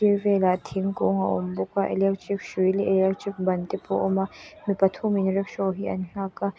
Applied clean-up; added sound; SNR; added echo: none; none; none; none.